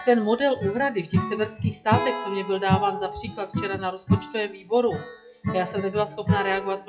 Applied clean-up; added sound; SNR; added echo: classical method WPE with log-MMSE.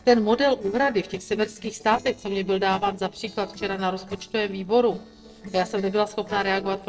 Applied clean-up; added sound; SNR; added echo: neural separator model SepFormer DNS4.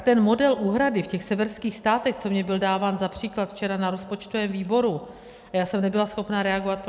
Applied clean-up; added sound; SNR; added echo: none; none; none; none.